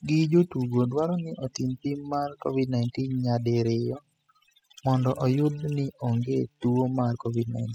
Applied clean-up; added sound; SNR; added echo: classical method spectral subtraction.